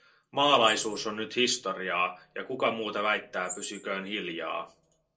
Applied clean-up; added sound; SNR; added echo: neural separator model SepFormer DNS4.